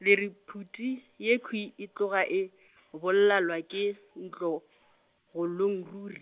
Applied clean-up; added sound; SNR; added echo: none; none; none; none.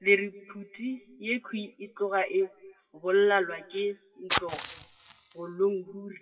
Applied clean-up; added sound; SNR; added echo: classical method WPE with log-MMSE.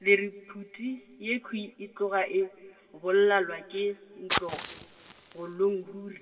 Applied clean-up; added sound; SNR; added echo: none; Fire; 12 dB; reverberation time 2.7 s.